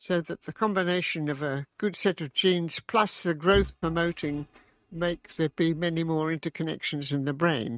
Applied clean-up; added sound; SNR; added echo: neural mask model RNNoise.